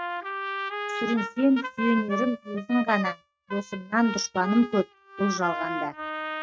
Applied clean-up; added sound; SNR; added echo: neural mask model RNNoise.